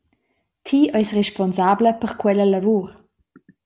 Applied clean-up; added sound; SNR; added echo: none; none; none; none.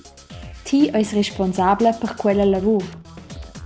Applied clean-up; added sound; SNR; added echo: none; Drum kit; 17 dB; none.